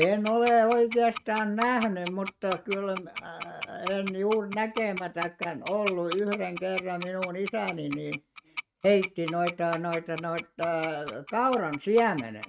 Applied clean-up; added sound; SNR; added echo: neural mask model RNNoise.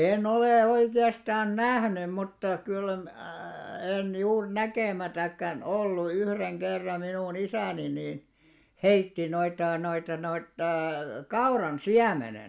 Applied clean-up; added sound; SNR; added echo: none; none; none; none.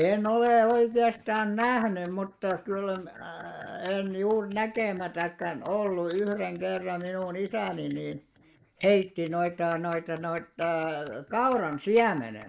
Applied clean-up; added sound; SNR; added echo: neural mask model Resemble Enhance denoiser.